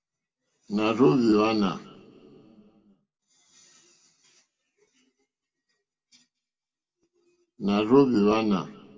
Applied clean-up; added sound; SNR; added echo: none; none; none; reverberation time 1.5 s.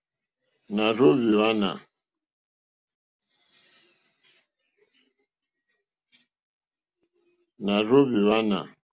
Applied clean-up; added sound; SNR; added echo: none; none; none; none.